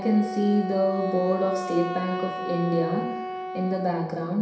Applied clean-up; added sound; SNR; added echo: none; Wind instrument, woodwind instrument; 7 dB; reverberation time 0.8 s.